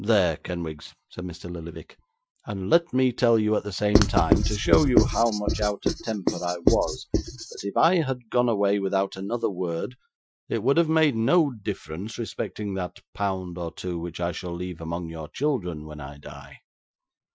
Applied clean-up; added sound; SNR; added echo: classical method Wiener filter.